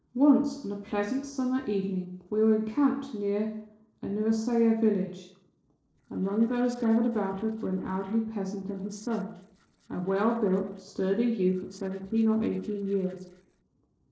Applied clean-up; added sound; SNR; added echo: neural separator model SepFormer DNS4.